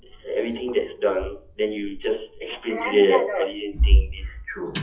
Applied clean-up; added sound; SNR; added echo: classical method WPE with log-MMSE.